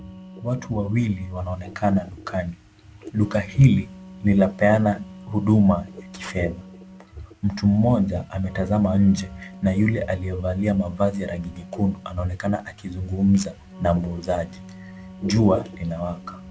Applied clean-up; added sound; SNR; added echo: none; Wind instrument, woodwind instrument; 20 dB; none.